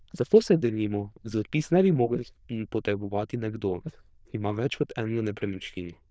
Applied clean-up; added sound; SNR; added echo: neural diffusion model UNIVERSE++.